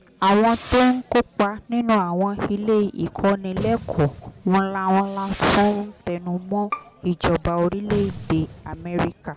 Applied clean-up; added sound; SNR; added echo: none; Fireworks + Bowed string instrument; 15 dB; none.